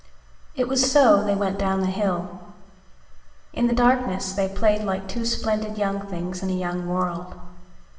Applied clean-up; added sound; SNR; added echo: none; none; none; reverberation time 1.1 s.